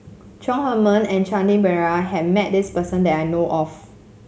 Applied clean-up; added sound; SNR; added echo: none; none; none; none.